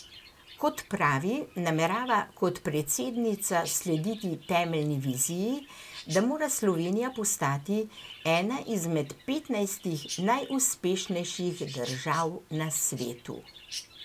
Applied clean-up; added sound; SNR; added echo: none; Chirp, tweet; 18 dB; none.